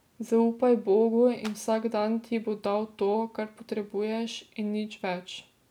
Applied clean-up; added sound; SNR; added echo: none; Clapping; 18 dB; none.